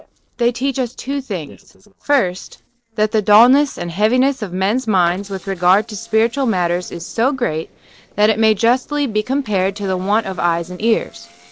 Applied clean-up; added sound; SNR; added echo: neural separator model SepFormer DNS4.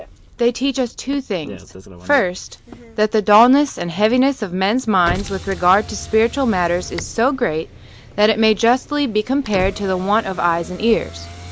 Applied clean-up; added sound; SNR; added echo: none; Motor vehicle (road); 16 dB; none.